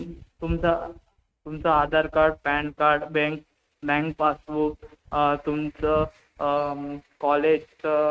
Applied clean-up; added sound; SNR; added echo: neural mask model RNNoise.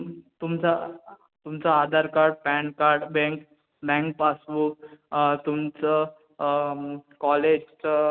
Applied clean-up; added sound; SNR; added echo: none; none; none; none.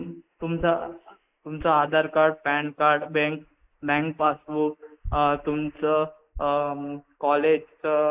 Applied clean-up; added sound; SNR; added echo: neural mask model Resemble Enhance denoiser.